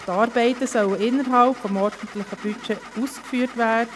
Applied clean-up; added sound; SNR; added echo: none; Engine starting / Car; 18 dB; none.